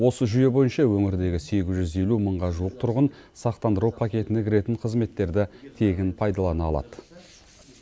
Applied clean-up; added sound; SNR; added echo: none; none; none; none.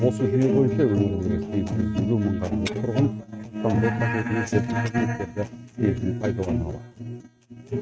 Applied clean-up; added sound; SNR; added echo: neural mask model RNNoise.